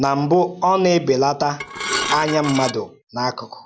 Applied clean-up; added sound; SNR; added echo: none; Dishes, pots, and pans / Glass; 6 dB; none.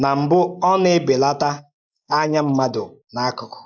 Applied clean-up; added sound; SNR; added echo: neural mask model Resemble Enhance denoiser.